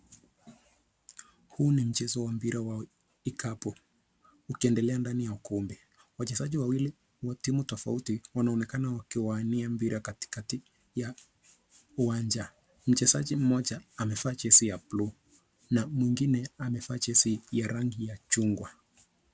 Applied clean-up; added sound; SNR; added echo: none; none; none; none.